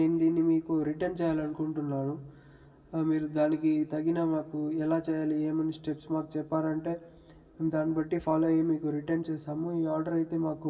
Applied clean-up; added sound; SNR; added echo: none; none; none; reverberation time 2.0 s.